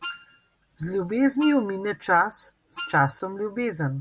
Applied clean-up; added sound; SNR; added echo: none; Wind instrument, woodwind instrument; 13 dB; none.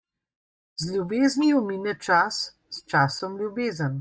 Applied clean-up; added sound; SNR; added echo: neural mask model DeepFilterNet 3.